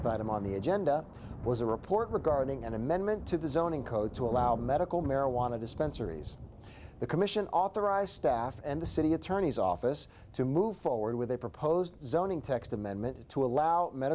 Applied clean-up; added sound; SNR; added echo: none; Thunder / Rain; 14 dB; none.